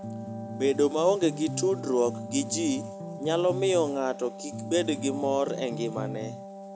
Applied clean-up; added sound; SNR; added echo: none; Bass guitar + Wind instrument, woodwind instrument; 9 dB; none.